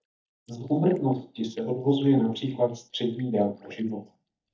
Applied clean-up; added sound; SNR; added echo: neural mask model DeepFilterNet 3.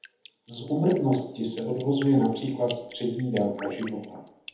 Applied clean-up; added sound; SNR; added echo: none; Drip; 17 dB; reverberation time 1.0 s.